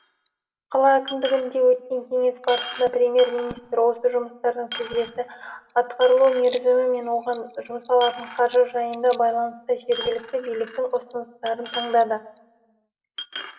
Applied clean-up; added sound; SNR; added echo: none; Coin (dropping); 16 dB; reverberation time 0.7 s.